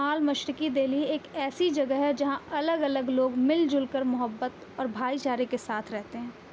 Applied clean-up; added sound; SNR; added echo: none; none; none; none.